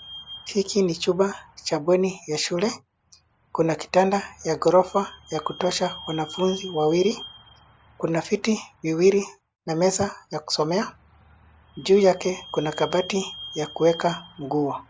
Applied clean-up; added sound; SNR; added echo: none; Squeak / Vehicle; 20 dB; none.